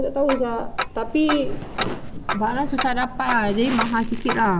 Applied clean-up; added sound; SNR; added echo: none; Tick-tock; 5 dB; none.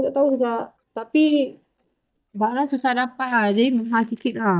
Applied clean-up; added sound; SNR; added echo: neural mask model DeepFilterNet 3.